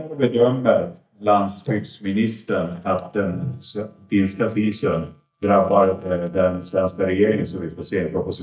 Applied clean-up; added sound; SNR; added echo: neural mask model DeepFilterNet 3.